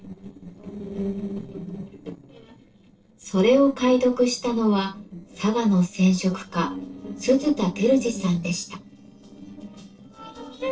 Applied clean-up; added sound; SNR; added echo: neural separator model SepFormer DNS4.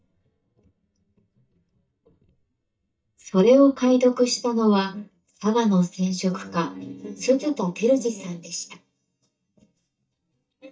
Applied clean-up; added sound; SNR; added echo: neural mask model DeepFilterNet 3.